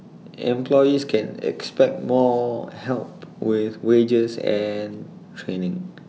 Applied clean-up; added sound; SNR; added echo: none; none; none; none.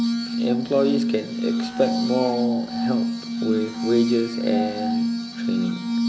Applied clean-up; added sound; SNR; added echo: none; Glass; -2 dB; none.